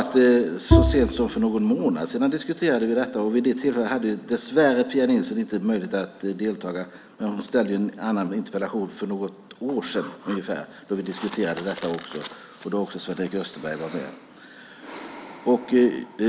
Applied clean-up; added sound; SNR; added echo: none; Bowed string instrument; -1 dB; none.